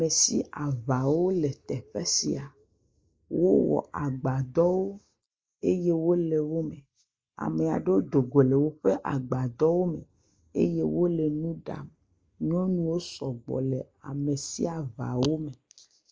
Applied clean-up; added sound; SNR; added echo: neural mask model Resemble Enhance denoiser.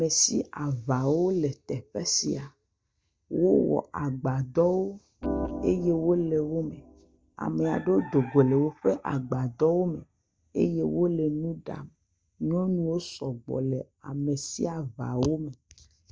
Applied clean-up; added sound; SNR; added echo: neural mask model DeepFilterNet 3.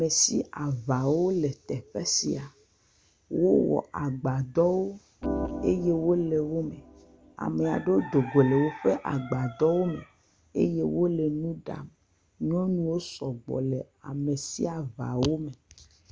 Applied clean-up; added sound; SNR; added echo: none; Organ; 8 dB; none.